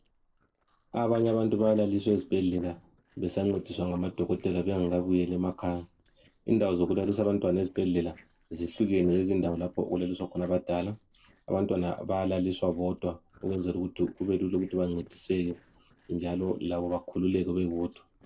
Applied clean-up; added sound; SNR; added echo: neural separator model SepFormer DNS4.